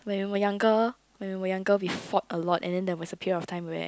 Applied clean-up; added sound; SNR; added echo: none; none; none; none.